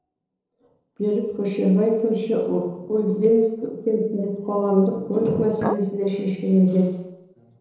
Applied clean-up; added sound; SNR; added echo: neural separator model SepFormer DNS4.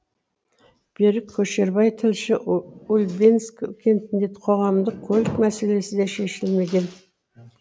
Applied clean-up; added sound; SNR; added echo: none; none; none; none.